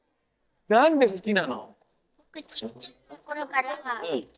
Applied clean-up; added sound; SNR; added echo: neural mask model DeepFilterNet 3.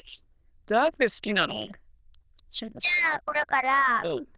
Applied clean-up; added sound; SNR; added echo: neural diffusion model UNIVERSE++.